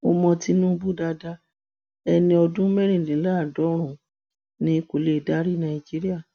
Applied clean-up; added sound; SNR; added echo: none; none; none; none.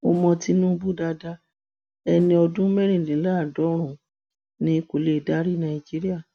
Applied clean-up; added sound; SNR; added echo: none; Snare drum; 20 dB; none.